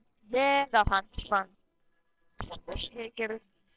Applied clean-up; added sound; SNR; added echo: neural separator model SepFormer WHAMR!.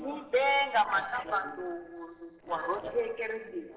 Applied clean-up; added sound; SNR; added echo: neural separator model SepFormer DNS4.